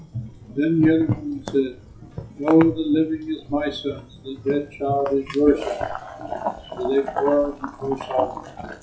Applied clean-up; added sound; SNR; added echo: classical method WPE with log-MMSE.